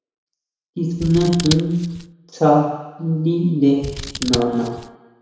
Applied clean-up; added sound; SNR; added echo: none; Scissors; 10 dB; reverberation time 1.0 s.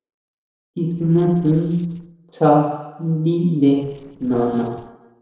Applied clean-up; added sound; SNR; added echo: neural separator model SepFormer DNS4.